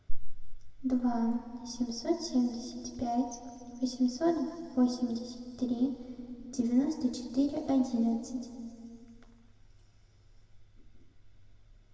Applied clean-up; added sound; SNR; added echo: none; none; none; reverberation time 2.3 s.